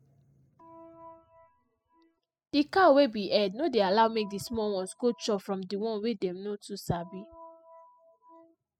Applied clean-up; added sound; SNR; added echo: classical method spectral subtraction.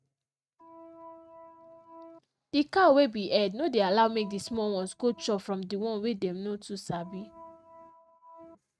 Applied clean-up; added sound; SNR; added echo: neural mask model RNNoise.